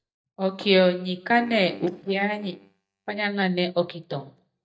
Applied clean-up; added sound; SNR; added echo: neural mask model DeepFilterNet 3.